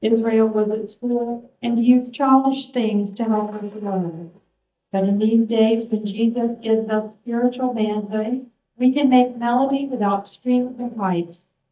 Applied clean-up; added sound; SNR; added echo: neural mask model DeepFilterNet 3.